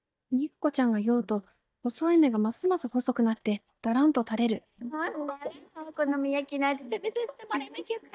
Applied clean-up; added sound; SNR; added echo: neural mask model DeepFilterNet 3.